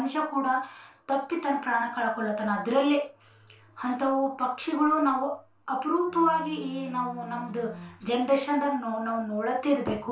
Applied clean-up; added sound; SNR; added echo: none; Bowed string instrument; 16 dB; reverberation time 0.3 s.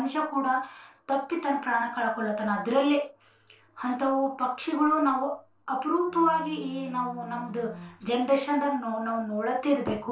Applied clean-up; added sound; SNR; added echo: neural separator model SepFormer DNS4.